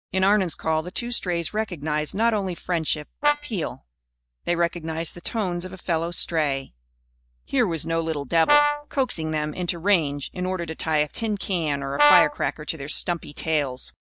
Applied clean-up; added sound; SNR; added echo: neural mask model DeepFilterNet 3.